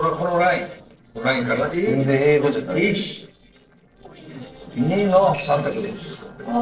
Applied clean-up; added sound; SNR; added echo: neural separator model SepFormer DNS4.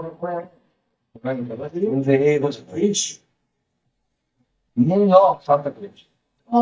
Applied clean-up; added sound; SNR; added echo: neural mask model DeepFilterNet 3.